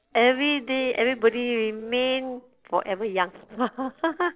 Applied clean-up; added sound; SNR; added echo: neural separator model SepFormer DNS4.